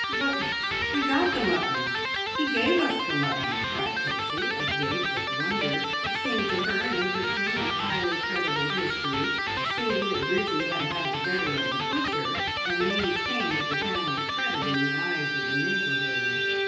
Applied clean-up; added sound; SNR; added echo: none; Electric guitar; -3 dB; reverberation time 0.9 s.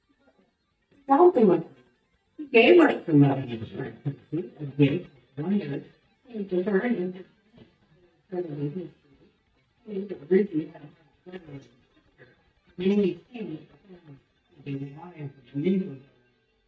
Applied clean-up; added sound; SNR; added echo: neural mask model DeepFilterNet 3.